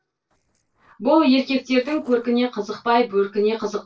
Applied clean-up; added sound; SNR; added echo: neural separator model SepFormer DNS4.